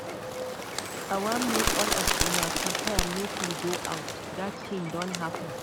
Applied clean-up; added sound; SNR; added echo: none; Bird; -4 dB; none.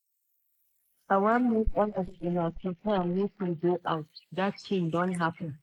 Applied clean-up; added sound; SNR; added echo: neural mask model Resemble Enhance denoiser.